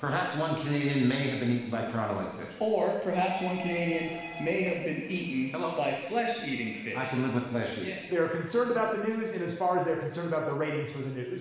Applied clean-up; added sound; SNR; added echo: none; none; none; reverberation time 1.1 s.